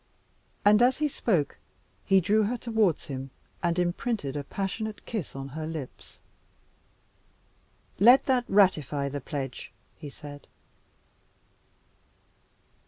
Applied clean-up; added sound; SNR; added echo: none; none; none; none.